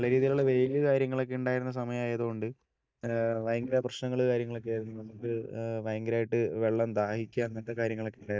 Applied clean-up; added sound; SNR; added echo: neural mask model DeepFilterNet 3.